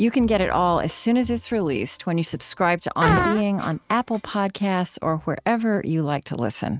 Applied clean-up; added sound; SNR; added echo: neural mask model RNNoise.